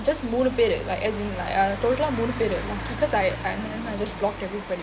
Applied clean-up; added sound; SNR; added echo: none; Rain; 8 dB; none.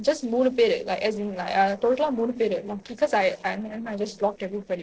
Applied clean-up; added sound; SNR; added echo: neural separator model SepFormer DNS4.